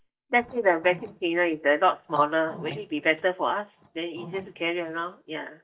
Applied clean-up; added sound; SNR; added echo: neural mask model DeepFilterNet 3.